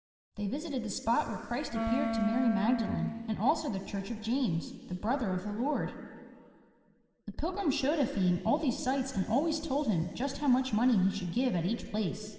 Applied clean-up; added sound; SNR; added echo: none; Wind instrument, woodwind instrument; 4 dB; reverberation time 2.6 s.